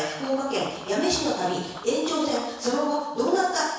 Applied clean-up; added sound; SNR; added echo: none; Run; 18 dB; reverberation time 1.1 s.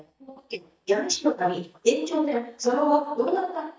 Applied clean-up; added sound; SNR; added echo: neural mask model DeepFilterNet 3.